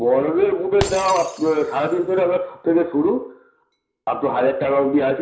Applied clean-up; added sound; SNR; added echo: none; Shatter; 17 dB; reverberation time 0.5 s.